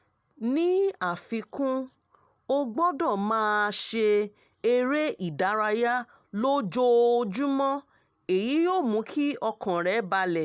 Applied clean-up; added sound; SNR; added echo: none; none; none; none.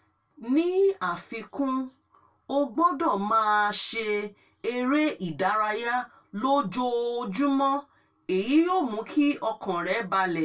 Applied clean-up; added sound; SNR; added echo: none; none; none; reverberation time 0.2 s.